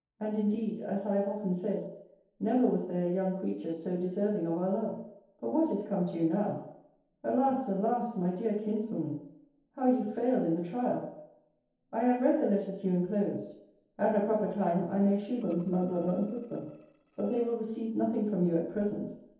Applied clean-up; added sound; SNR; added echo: neural separator model SepFormer DNS4.